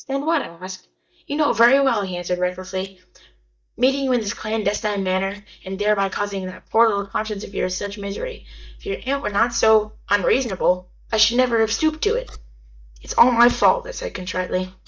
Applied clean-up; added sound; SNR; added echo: neural mask model DeepFilterNet 3.